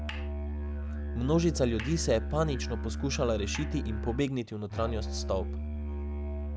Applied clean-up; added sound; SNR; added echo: none; Musical instrument; 2 dB; none.